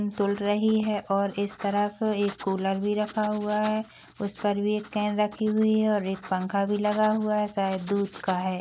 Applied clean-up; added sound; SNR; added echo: none; Writing; 19 dB; none.